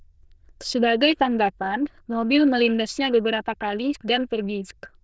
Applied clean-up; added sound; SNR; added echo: neural diffusion model UNIVERSE++.